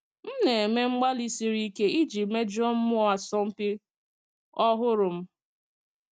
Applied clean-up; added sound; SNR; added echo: none; none; none; none.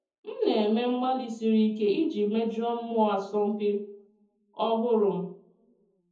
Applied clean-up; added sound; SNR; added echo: none; none; none; reverberation time 0.6 s.